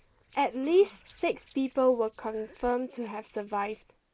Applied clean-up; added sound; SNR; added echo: neural mask model Resemble Enhance denoiser.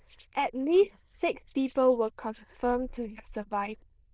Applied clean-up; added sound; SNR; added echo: neural diffusion model UNIVERSE++.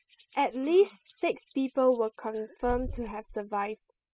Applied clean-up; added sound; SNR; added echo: classical method spectral subtraction.